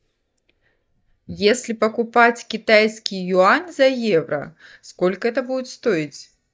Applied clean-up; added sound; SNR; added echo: neural mask model DeepFilterNet 3.